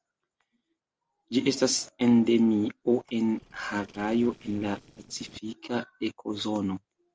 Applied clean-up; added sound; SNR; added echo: neural separator model SepFormer DNS4.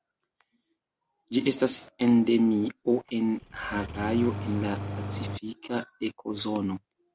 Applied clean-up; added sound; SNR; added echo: none; Engine starting; 7 dB; none.